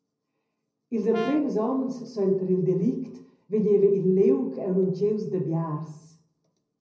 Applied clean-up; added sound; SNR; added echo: none; Brass instrument; 14 dB; reverberation time 0.4 s.